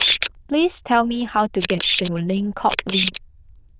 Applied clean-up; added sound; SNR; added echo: neural diffusion model UNIVERSE++.